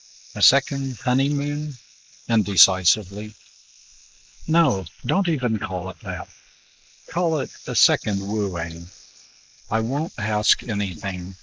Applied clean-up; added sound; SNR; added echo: neural mask model Resemble Enhance denoiser.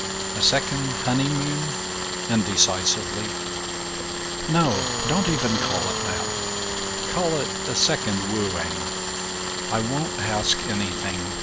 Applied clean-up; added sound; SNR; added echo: none; Tools; 1 dB; none.